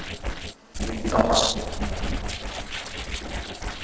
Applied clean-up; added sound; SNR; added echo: neural separator model SepFormer DNS4.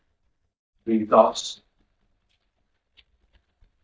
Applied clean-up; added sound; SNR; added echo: neural mask model DeepFilterNet 3.